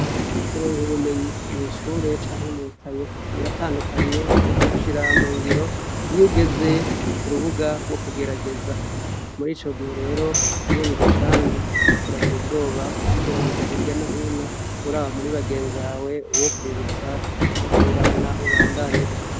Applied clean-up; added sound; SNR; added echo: none; Tambourine + Sliding door / Train; -4 dB; none.